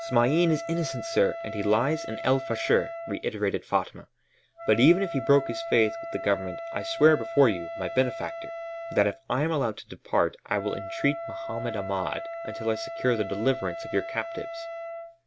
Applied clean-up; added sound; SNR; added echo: none; Wind instrument, woodwind instrument; 9 dB; none.